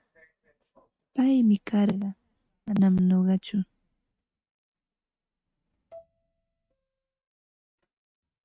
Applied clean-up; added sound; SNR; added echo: neural mask model RNNoise.